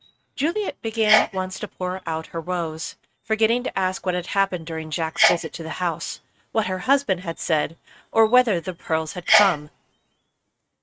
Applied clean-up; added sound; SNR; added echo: neural mask model RNNoise.